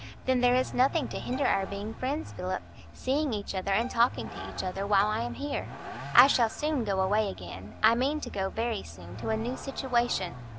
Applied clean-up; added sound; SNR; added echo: none; Bowed string instrument + Vehicle; 12 dB; none.